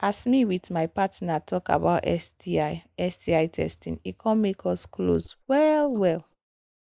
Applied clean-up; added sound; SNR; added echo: neural mask model Resemble Enhance denoiser.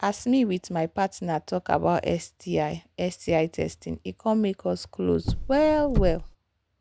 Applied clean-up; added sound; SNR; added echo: none; Car; 1 dB; none.